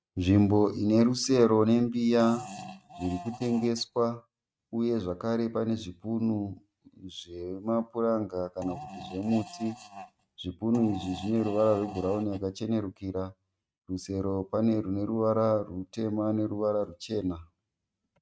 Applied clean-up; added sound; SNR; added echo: neural mask model RNNoise.